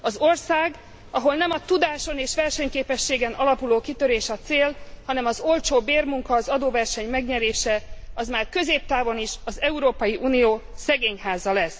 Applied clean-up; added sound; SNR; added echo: none; Mechanical fan; 14 dB; none.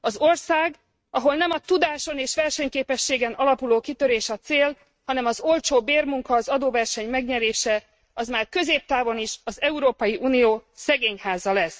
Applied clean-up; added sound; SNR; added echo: neural mask model RNNoise.